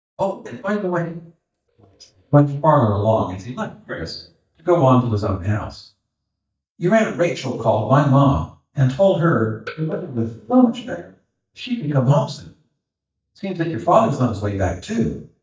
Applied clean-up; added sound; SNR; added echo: neural mask model DeepFilterNet 3.